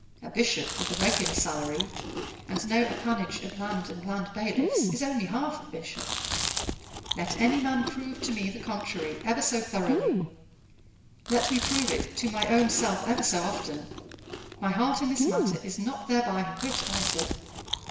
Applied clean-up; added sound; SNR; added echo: none; Chewing, mastication; 4 dB; reverberation time 1.0 s.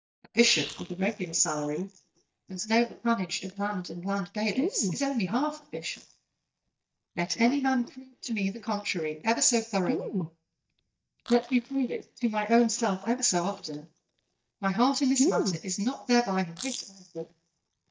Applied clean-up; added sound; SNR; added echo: neural mask model DeepFilterNet 3.